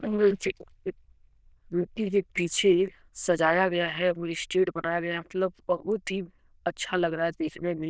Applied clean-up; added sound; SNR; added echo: neural diffusion model UNIVERSE++.